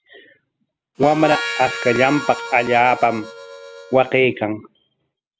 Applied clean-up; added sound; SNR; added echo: none; Harmonica; 10 dB; none.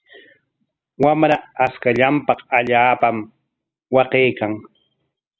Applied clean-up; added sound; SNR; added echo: none; none; none; none.